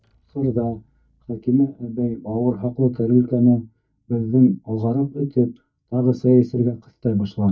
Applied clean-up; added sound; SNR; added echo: neural mask model DeepFilterNet 3.